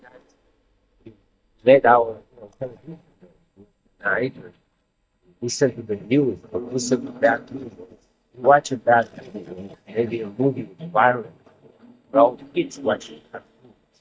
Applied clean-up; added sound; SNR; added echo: neural mask model DeepFilterNet 3.